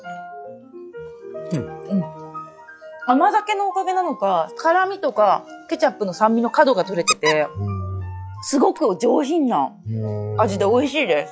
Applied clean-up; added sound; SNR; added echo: classical method log-MMSE.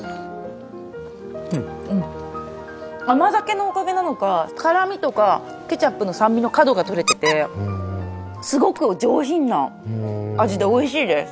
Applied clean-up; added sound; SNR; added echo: none; Squeak; 7 dB; none.